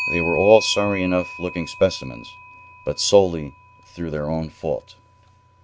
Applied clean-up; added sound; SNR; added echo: none; Clock; 12 dB; none.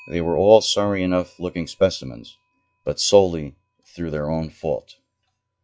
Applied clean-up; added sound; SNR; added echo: classical method log-MMSE.